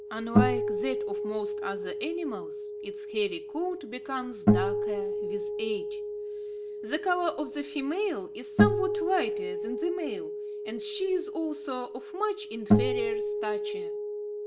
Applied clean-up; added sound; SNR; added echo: none; Acoustic guitar; -3 dB; none.